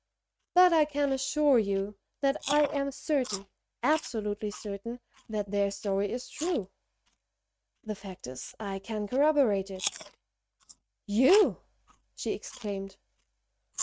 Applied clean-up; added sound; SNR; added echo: neural mask model RNNoise.